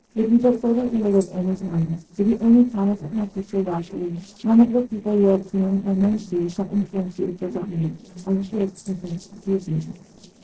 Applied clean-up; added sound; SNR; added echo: neural separator model SepFormer DNS4.